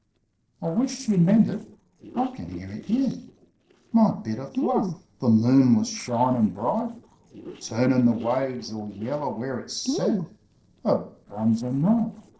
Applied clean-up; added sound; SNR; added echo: neural separator model SepFormer DNS4.